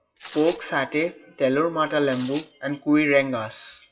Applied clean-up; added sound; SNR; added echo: classical method WPE with log-MMSE.